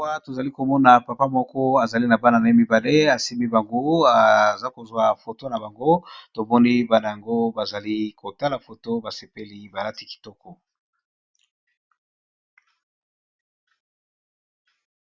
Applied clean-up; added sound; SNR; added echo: none; none; none; none.